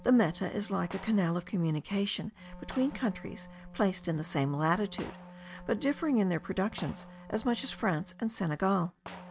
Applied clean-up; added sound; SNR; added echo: none; Wind instrument, woodwind instrument + Gunshot, gunfire; 18 dB; none.